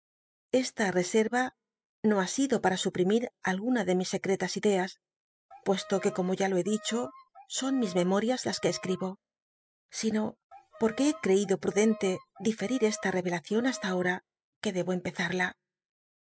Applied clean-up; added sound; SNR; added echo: classical method spectral subtraction.